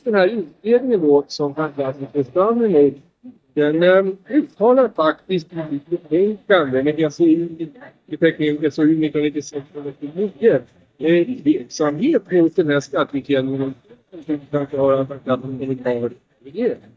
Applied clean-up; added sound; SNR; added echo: neural mask model DeepFilterNet 3.